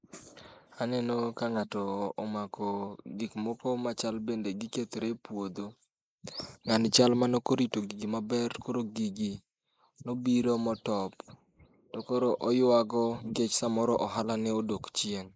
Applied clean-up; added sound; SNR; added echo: neural mask model Resemble Enhance denoiser.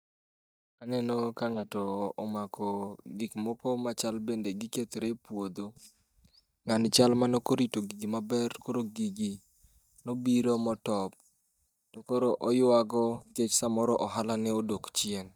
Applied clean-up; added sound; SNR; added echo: neural mask model DeepFilterNet 3.